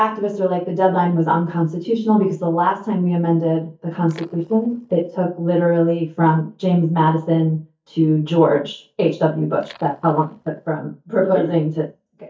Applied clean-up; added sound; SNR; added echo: neural mask model DeepFilterNet 3.